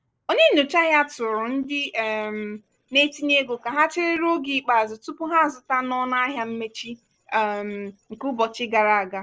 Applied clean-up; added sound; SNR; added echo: neural separator model SepFormer DNS4.